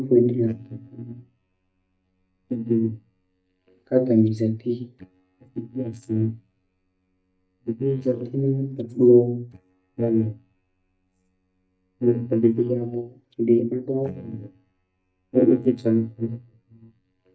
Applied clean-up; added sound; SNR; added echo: neural mask model DeepFilterNet 3.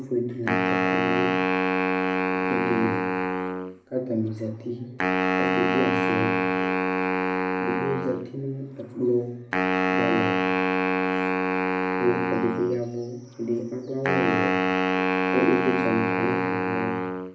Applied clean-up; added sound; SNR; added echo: none; Wind instrument, woodwind instrument; -4 dB; reverberation time 0.3 s.